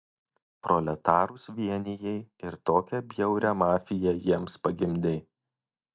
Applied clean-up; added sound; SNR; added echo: neural mask model DeepFilterNet 3.